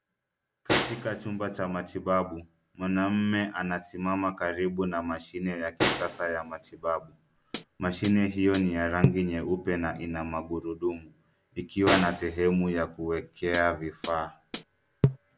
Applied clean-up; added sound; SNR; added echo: none; Hi-hat + Snare drum; 4 dB; none.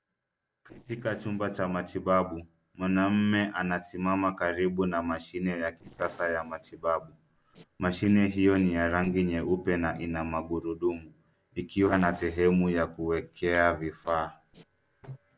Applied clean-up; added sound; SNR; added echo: neural separator model SepFormer DNS4.